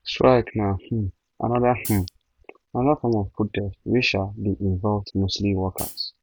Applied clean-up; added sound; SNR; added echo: none; Hi-hat; 11 dB; none.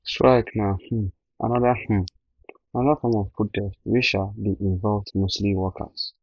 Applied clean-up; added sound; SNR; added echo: neural mask model Resemble Enhance denoiser.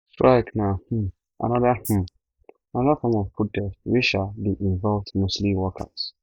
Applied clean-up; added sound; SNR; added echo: neural mask model DeepFilterNet 3.